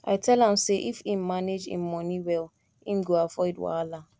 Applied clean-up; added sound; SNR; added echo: none; none; none; none.